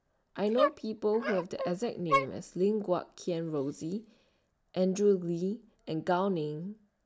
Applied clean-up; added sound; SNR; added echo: none; Dog; 4 dB; none.